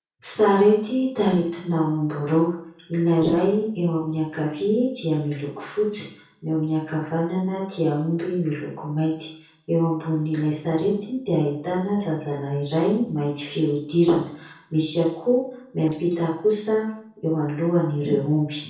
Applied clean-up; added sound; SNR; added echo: neural separator model SepFormer DNS4.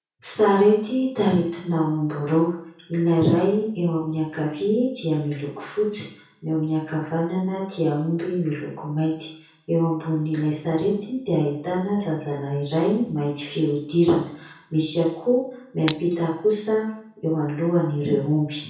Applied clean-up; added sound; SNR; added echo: none; Shatter; 9 dB; reverberation time 0.6 s.